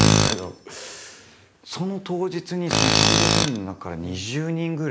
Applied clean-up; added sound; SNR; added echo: none; Tools; -5 dB; none.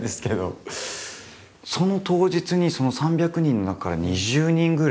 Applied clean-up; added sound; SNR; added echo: none; none; none; none.